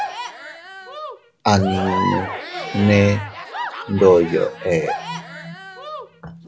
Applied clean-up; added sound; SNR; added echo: none; Crowd / Cheering; 8 dB; none.